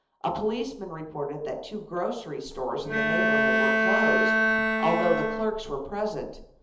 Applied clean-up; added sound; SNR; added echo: none; Bowed string instrument; -5 dB; reverberation time 1.2 s.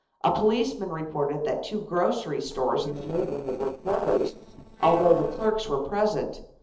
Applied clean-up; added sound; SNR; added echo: neural separator model SepFormer DNS4.